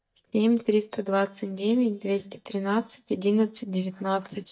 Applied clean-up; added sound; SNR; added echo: neural mask model DeepFilterNet 3.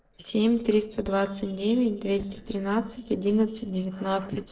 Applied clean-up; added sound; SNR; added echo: neural separator model SepFormer DNS4.